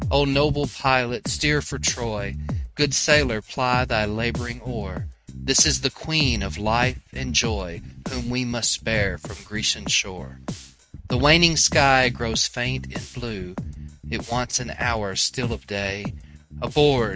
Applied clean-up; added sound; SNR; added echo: neural mask model RNNoise.